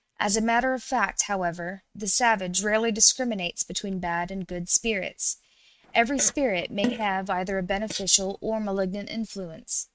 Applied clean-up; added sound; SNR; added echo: neural mask model RNNoise.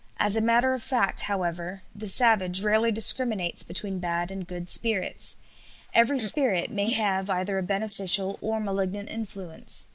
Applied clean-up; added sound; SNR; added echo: neural mask model Resemble Enhance denoiser.